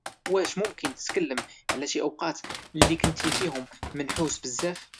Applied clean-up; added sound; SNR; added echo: none; Computer keyboard; 1 dB; none.